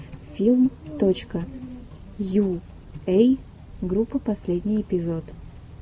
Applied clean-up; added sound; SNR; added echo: none; none; none; none.